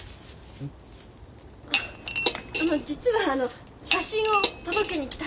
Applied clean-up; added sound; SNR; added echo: none; Cutlery, silverware / Dishes, pots, and pans; -4 dB; none.